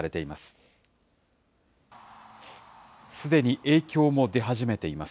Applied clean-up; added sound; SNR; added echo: none; none; none; none.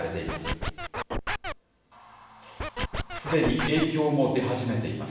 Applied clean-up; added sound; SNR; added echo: none; Scratching (performance technique); 3 dB; reverberation time 1.1 s.